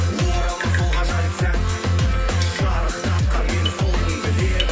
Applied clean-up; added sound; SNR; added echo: none; Drip; 17 dB; none.